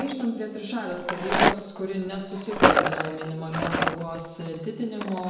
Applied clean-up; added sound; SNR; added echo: none; Rattle; -4 dB; reverberation time 1.0 s.